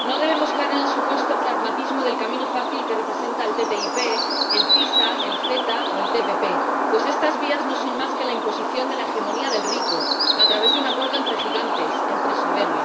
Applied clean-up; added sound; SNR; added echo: none; Bird; -5 dB; reverberation time 2.7 s.